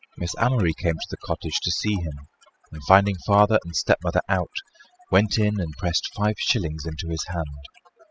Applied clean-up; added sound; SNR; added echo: classical method spectral subtraction.